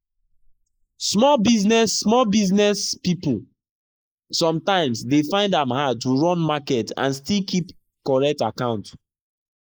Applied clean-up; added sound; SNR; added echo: neural mask model Resemble Enhance denoiser.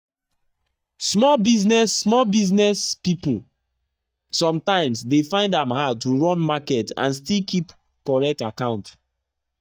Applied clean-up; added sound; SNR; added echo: neural mask model DeepFilterNet 3.